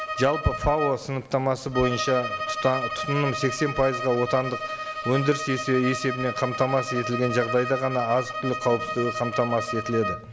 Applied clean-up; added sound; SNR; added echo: none; Bowed string instrument; 6 dB; none.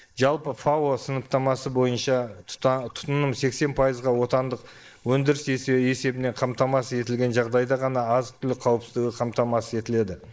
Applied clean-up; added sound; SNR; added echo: neural mask model Resemble Enhance denoiser.